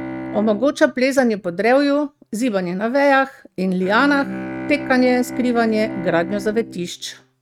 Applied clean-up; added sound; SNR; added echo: neural mask model RNNoise.